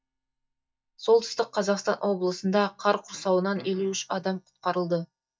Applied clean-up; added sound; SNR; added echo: neural mask model DeepFilterNet 3.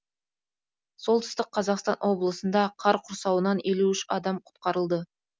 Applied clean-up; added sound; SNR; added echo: none; none; none; none.